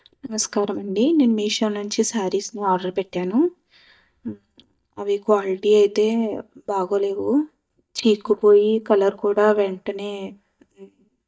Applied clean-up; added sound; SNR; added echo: neural mask model DeepFilterNet 3.